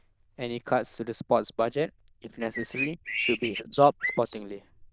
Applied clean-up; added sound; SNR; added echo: neural diffusion model UNIVERSE++.